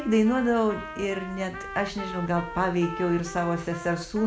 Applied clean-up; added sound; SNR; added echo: none; Trumpet; 13 dB; none.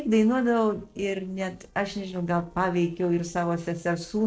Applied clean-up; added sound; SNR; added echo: neural separator model SepFormer DNS4.